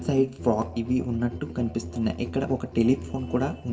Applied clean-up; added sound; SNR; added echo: none; Musical instrument; 11 dB; reverberation time 0.7 s.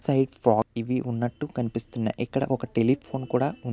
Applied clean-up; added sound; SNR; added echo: none; none; none; none.